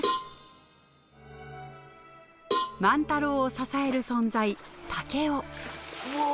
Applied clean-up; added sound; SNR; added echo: none; Cowbell; 6 dB; none.